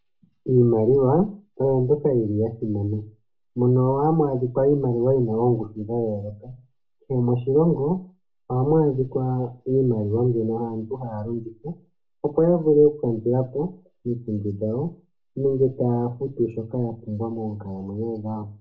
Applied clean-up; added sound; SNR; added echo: none; none; none; reverberation time 0.2 s.